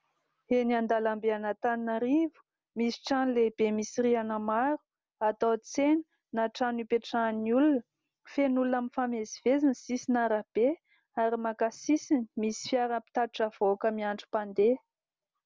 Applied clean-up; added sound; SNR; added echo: none; none; none; none.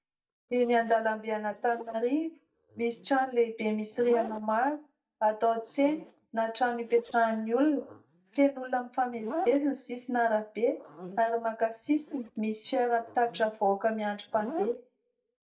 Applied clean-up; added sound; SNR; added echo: neural mask model DeepFilterNet 3.